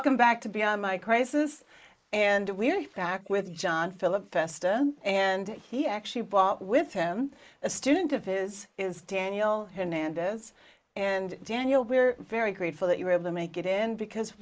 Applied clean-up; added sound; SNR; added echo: neural mask model Resemble Enhance denoiser.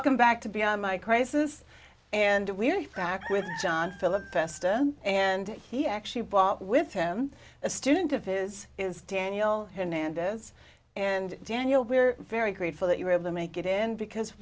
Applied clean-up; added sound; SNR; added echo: none; Chicken, rooster; 15 dB; none.